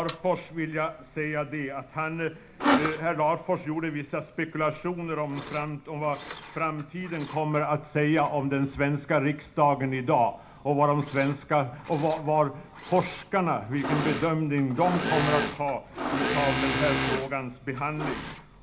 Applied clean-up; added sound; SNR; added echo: none; Engine / Mechanisms; 7 dB; reverberation time 0.4 s.